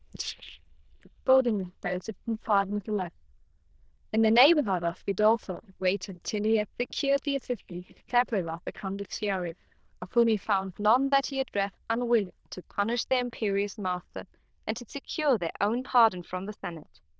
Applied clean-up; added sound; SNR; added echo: neural diffusion model UNIVERSE++.